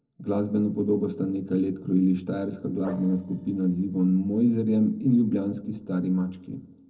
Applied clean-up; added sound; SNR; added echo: neural separator model SepFormer DNS4.